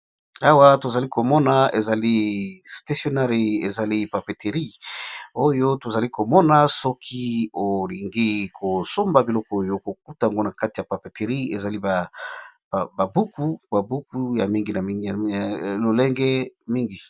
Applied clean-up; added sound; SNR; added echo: none; none; none; none.